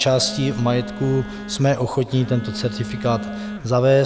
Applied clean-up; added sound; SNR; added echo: none; Telephone; 12 dB; none.